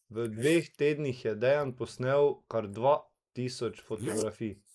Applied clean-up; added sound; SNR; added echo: neural mask model Resemble Enhance denoiser.